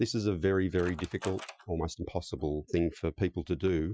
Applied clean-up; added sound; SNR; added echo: classical method Wiener filter.